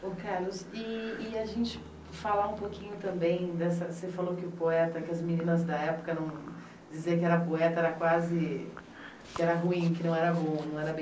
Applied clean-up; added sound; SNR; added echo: none; Bowed string instrument; 19 dB; none.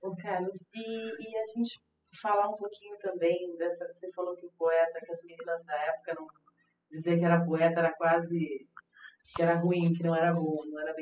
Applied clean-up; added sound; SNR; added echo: classical method spectral subtraction.